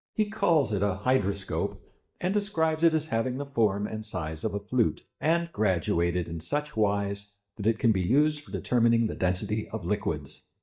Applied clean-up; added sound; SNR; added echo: neural mask model DeepFilterNet 3.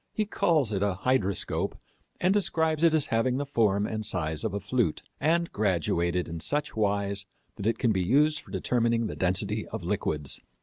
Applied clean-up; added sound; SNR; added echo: none; none; none; none.